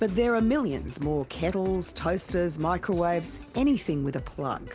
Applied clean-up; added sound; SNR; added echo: none; none; none; none.